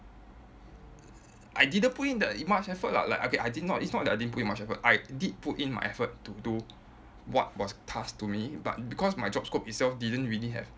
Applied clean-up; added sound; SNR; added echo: none; none; none; none.